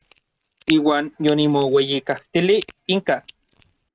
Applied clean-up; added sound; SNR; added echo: neural mask model RNNoise.